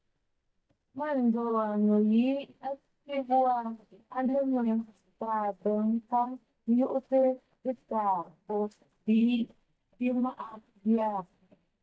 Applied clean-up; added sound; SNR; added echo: neural mask model DeepFilterNet 3.